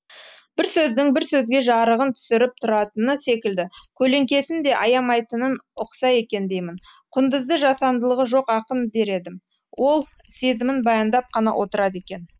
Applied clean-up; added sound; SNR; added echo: neural mask model Resemble Enhance denoiser.